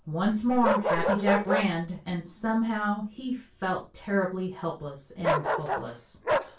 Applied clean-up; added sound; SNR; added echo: none; Bark; 3 dB; reverberation time 0.2 s.